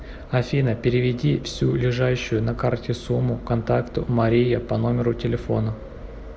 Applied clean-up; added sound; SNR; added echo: none; none; none; none.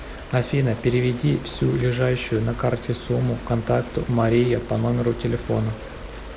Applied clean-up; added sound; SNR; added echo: none; Stream; 19 dB; none.